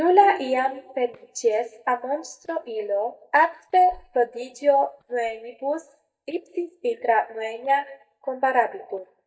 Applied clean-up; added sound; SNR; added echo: neural mask model DeepFilterNet 3.